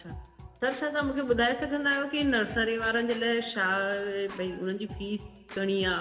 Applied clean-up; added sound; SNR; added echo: none; Scratching (performance technique); 17 dB; reverberation time 1.7 s.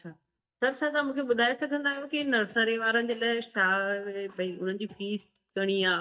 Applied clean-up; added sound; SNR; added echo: neural mask model DeepFilterNet 3.